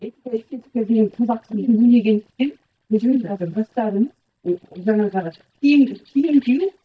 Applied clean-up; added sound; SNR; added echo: neural mask model DeepFilterNet 3.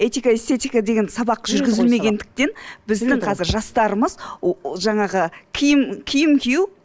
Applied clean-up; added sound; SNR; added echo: none; none; none; none.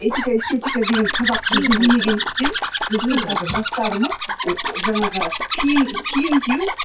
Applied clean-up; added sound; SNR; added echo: classical method WPE with log-MMSE.